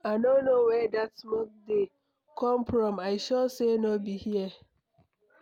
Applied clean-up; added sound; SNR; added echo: none; none; none; none.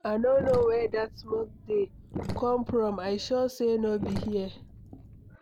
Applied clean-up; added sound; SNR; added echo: none; Sink (filling or washing); 11 dB; none.